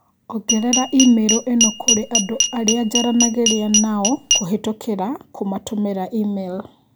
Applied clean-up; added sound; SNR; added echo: none; Glass; 0 dB; none.